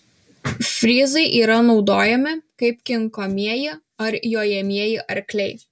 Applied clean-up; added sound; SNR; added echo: none; none; none; none.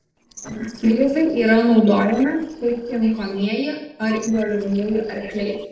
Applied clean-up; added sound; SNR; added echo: neural separator model SepFormer DNS4.